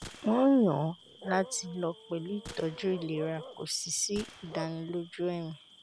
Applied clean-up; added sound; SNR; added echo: none; Bark / Cricket + Gunshot, gunfire; 16 dB; none.